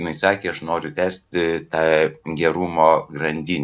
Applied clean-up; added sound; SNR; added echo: none; none; none; none.